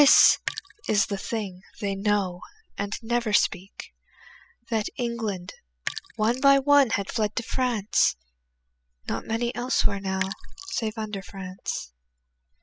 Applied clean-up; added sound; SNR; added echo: classical method spectral subtraction.